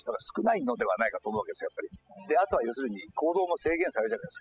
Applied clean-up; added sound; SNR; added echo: classical method spectral subtraction.